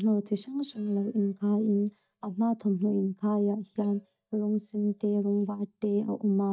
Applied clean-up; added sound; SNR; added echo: neural mask model DeepFilterNet 3.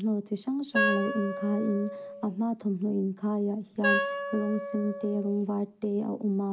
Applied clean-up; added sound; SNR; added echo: none; Wind instrument, woodwind instrument; 4 dB; reverberation time 0.4 s.